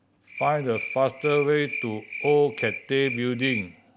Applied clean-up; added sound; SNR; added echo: none; Cricket; 10 dB; none.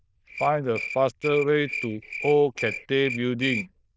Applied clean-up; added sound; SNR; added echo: neural diffusion model UNIVERSE++.